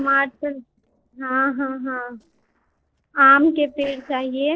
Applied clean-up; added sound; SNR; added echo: neural separator model SepFormer DNS4.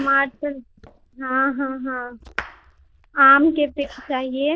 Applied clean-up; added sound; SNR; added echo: neural diffusion model UNIVERSE++.